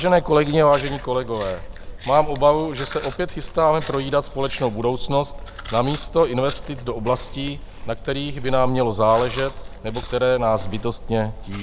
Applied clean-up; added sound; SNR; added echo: none; Chewing, mastication; 9 dB; none.